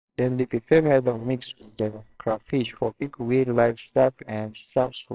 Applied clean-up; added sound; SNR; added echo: neural separator model SepFormer WHAMR!.